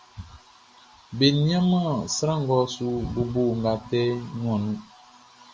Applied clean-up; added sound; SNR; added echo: none; none; none; none.